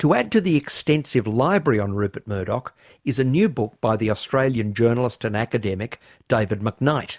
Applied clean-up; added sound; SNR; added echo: none; none; none; none.